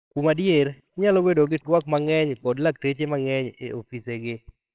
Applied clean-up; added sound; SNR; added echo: neural separator model SepFormer WHAMR!.